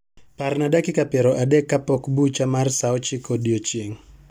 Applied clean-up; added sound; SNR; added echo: none; none; none; none.